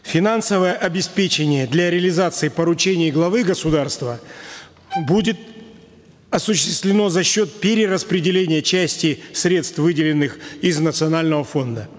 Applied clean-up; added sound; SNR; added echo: none; Bowed string instrument; 13 dB; none.